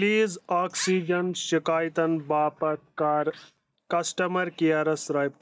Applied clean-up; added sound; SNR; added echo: neural mask model DeepFilterNet 3.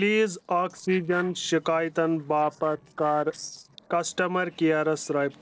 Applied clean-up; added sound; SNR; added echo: neural separator model SepFormer DNS4.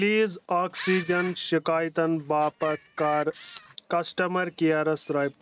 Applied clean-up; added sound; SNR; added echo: neural mask model RNNoise.